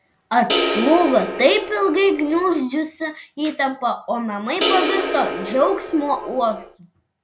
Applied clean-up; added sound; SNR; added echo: none; Crash cymbal; 4 dB; none.